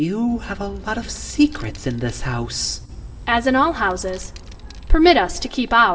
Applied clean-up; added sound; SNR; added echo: none; Wind; 15 dB; reverberation time 0.6 s.